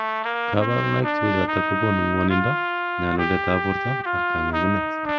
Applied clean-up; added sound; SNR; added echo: none; Trumpet; -1 dB; none.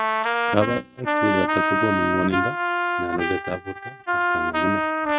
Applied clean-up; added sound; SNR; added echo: neural mask model RNNoise.